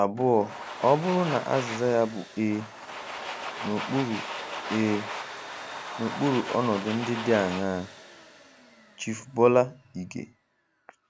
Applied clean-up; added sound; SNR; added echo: none; Domestic sounds, home sounds; 10 dB; none.